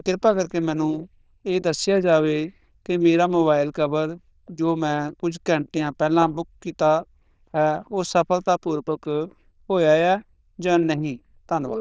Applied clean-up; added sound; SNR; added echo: neural diffusion model UNIVERSE++.